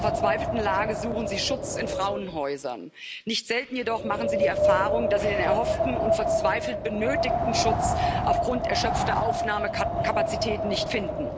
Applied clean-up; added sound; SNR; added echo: none; Wind; -3 dB; none.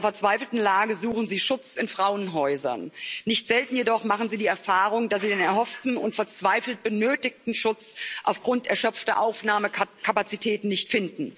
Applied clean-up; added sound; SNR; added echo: none; none; none; none.